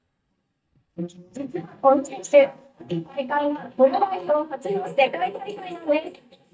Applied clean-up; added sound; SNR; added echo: neural mask model DeepFilterNet 3.